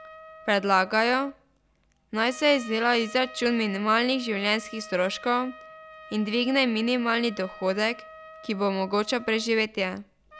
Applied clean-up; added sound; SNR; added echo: none; Trumpet; 19 dB; none.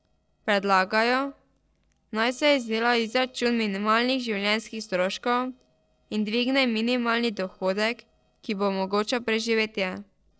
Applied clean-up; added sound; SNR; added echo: neural separator model SepFormer DNS4.